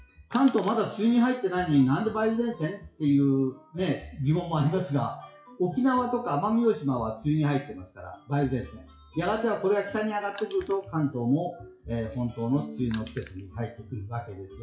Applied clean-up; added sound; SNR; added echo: classical method WPE with log-MMSE.